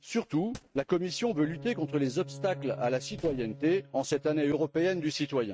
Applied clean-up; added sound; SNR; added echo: neural mask model RNNoise.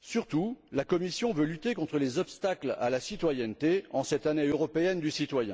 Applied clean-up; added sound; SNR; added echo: none; none; none; none.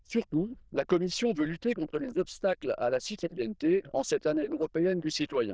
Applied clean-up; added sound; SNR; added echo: neural diffusion model UNIVERSE++.